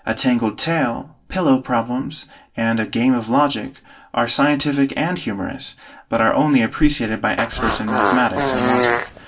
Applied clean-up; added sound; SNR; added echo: none; Fart; 0 dB; reverberation time 0.2 s.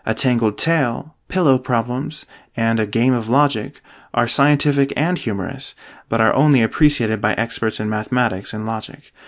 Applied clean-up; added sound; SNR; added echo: none; none; none; none.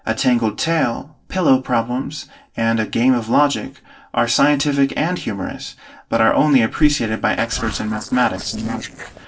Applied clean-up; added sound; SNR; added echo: neural separator model SepFormer DNS4.